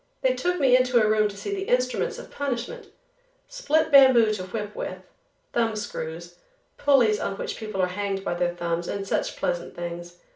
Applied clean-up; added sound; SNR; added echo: none; none; none; reverberation time 0.3 s.